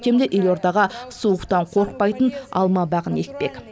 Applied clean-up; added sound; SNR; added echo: none; none; none; none.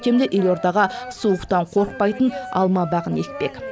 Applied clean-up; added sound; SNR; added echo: none; Wind instrument, woodwind instrument; 16 dB; none.